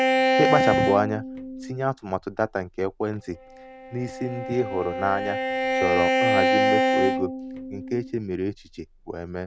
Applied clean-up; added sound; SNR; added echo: none; Bowed string instrument; -2 dB; none.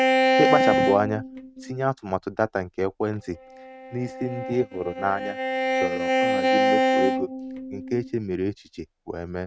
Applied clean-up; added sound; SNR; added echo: neural mask model RNNoise.